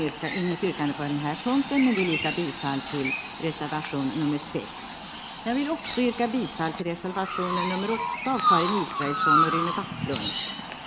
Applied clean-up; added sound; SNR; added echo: none; Chirp, tweet; 1 dB; none.